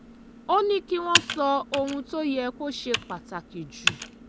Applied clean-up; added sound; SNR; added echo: none; Computer keyboard; 4 dB; none.